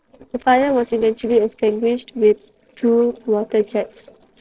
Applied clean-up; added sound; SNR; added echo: neural separator model SepFormer DNS4.